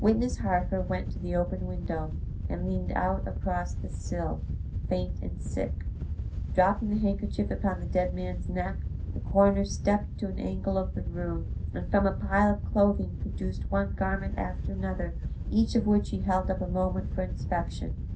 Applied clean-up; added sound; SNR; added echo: none; Wind / Boat, Water vehicle; 3 dB; reverberation time 0.3 s.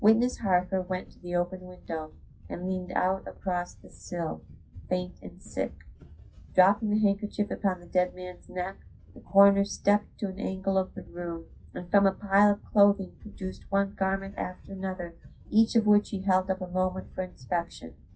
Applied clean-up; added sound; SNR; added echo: classical method WPE with log-MMSE.